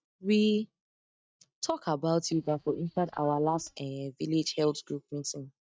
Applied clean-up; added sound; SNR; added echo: neural mask model DeepFilterNet 3.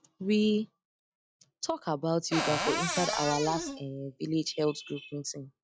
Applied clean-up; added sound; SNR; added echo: classical method log-MMSE.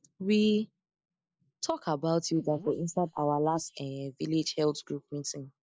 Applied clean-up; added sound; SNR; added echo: neural mask model Resemble Enhance denoiser.